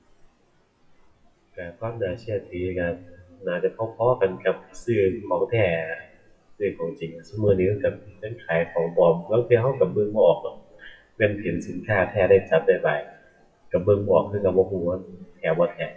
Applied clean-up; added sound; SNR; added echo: classical method WPE with log-MMSE.